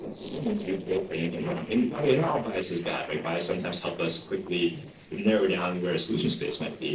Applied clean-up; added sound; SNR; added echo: neural separator model SepFormer DNS4.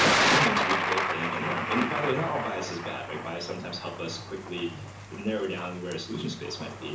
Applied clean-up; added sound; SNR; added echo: none; Thunder; -3 dB; reverberation time 0.6 s.